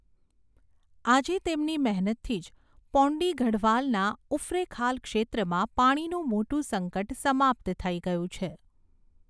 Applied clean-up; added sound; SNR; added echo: none; none; none; none.